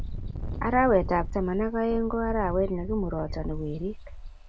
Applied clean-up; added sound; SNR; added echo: none; Engine; 6 dB; none.